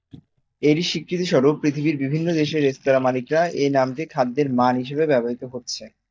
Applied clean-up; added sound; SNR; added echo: neural mask model DeepFilterNet 3.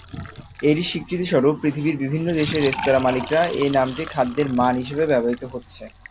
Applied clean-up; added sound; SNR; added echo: none; Fill (with liquid) / Trickle, dribble; 14 dB; none.